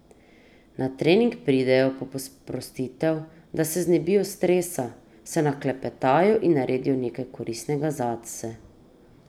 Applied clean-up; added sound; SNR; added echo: none; none; none; none.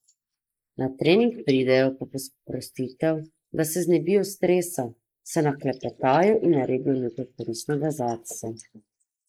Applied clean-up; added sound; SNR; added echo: neural mask model Resemble Enhance denoiser.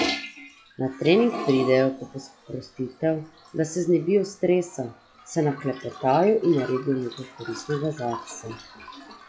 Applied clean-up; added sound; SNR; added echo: classical method log-MMSE.